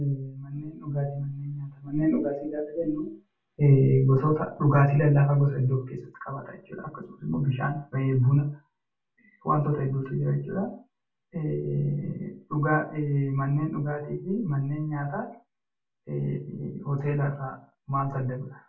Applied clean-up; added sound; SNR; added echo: none; none; none; reverberation time 0.3 s.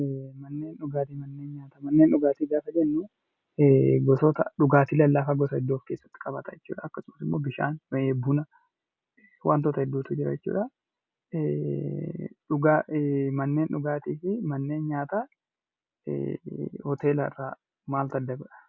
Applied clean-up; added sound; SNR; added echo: none; none; none; none.